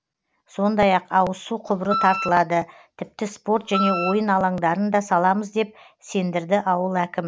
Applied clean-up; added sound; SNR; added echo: none; Wind instrument, woodwind instrument; 4 dB; none.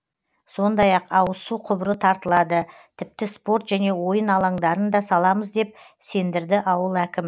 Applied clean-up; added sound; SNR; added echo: none; none; none; none.